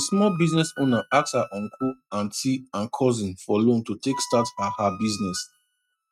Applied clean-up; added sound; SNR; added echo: neural mask model RNNoise.